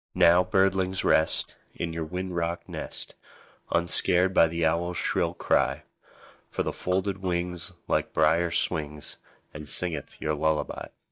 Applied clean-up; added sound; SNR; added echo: neural mask model DeepFilterNet 3.